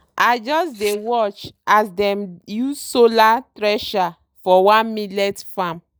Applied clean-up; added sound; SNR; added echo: neural mask model DeepFilterNet 3.